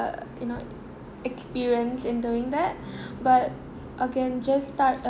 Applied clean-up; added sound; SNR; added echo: none; Acoustic guitar / Strum; 17 dB; none.